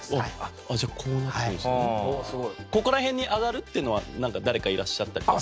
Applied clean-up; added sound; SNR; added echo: none; none; none; none.